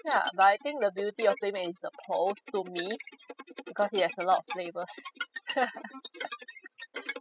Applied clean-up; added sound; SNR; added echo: classical method spectral subtraction.